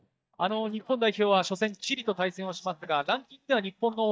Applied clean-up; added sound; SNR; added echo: neural mask model DeepFilterNet 3.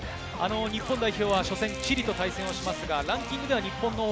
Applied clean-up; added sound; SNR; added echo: none; Glass + Train; 19 dB; none.